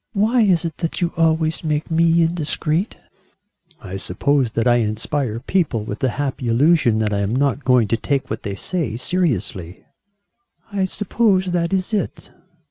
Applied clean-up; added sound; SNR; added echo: none; none; none; none.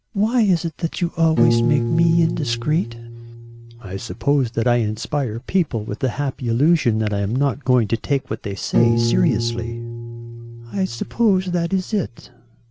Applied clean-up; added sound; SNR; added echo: none; Piano; 6 dB; none.